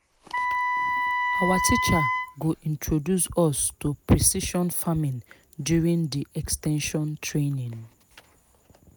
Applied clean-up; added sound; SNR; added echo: none; Wind instrument, woodwind instrument; 0 dB; none.